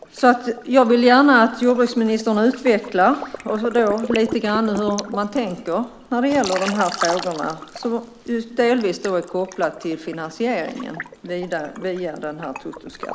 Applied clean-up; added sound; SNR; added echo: none; Liquid; 14 dB; none.